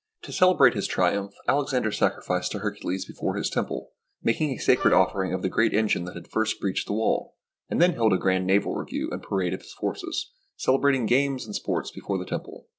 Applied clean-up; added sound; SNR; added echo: neural separator model SepFormer DNS4.